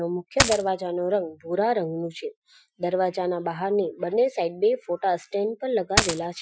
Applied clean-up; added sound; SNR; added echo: classical method Wiener filter.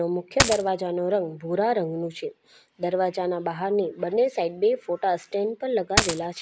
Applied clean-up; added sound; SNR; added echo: none; Coin (dropping); -3 dB; none.